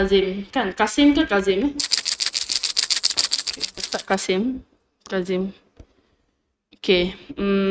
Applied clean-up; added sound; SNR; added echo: neural mask model RNNoise.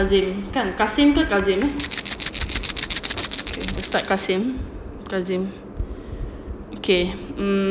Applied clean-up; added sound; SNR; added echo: none; Rattle (instrument); 1 dB; none.